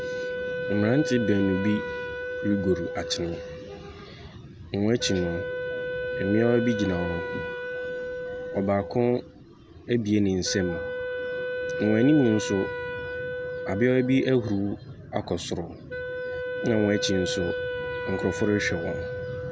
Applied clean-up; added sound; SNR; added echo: none; Wind instrument, woodwind instrument; 5 dB; none.